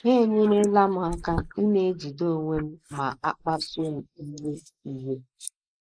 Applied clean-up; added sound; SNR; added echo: neural mask model Resemble Enhance denoiser.